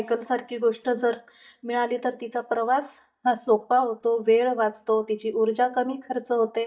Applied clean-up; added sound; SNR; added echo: neural mask model DeepFilterNet 3.